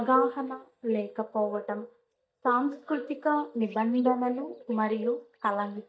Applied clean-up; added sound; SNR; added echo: neural mask model DeepFilterNet 3.